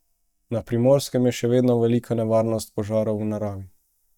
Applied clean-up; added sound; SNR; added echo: neural mask model DeepFilterNet 3.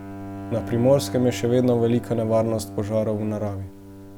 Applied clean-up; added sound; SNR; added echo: none; Bowed string instrument; 12 dB; none.